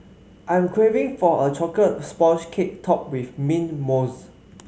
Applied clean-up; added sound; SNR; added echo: none; none; none; none.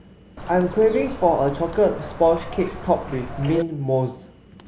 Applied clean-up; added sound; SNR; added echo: none; Bird; 11 dB; none.